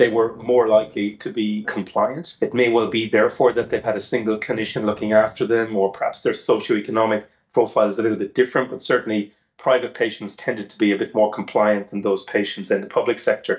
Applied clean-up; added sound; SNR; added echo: neural mask model DeepFilterNet 3.